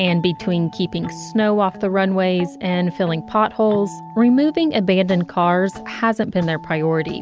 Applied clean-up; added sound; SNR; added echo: none; none; none; none.